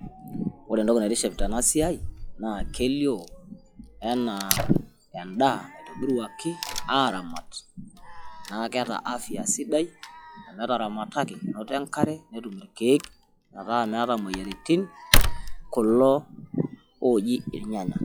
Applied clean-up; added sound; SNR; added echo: classical method log-MMSE.